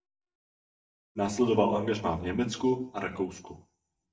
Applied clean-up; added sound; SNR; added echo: neural mask model DeepFilterNet 3.